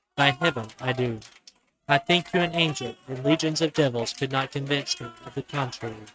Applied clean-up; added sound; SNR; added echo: neural mask model RNNoise.